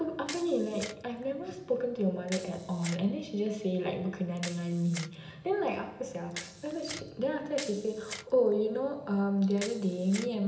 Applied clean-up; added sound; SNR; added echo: none; Camera; 16 dB; reverberation time 0.8 s.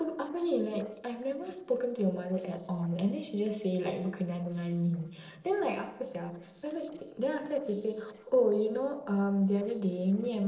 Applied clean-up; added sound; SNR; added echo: neural separator model SepFormer DNS4.